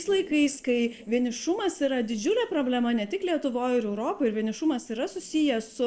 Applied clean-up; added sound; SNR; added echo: neural separator model SepFormer DNS4.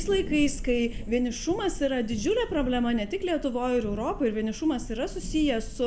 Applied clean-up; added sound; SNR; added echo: none; Thunder / Rain; 9 dB; reverberation time 0.8 s.